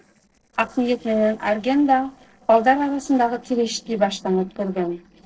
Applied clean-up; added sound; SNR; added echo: neural separator model SepFormer DNS4.